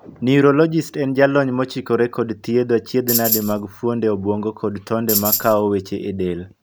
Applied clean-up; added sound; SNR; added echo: none; Tambourine; 3 dB; none.